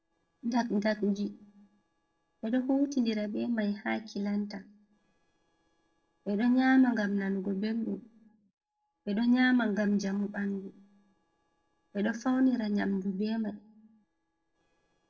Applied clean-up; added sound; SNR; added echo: neural separator model SepFormer DNS4.